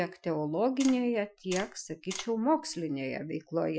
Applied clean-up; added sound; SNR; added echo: classical method Wiener filter.